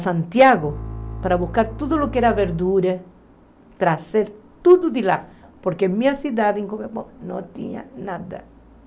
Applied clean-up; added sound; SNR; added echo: none; Bowed string instrument; 12 dB; none.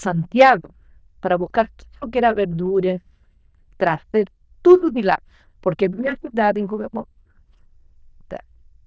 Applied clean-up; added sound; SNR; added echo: neural diffusion model UNIVERSE++.